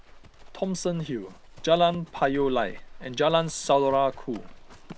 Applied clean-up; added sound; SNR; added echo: none; Livestock, farm animals, working animals; 16 dB; none.